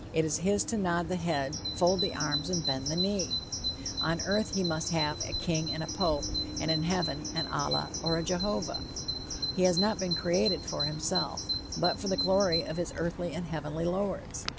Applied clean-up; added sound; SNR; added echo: none; Bird vocalization, bird call, bird song; 4 dB; none.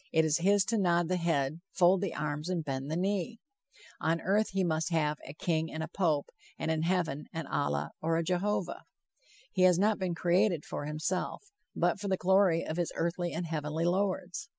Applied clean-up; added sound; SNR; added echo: none; none; none; none.